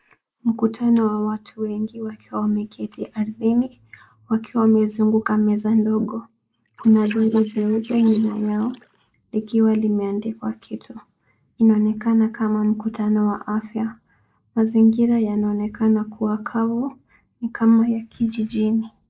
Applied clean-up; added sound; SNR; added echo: neural mask model Resemble Enhance denoiser.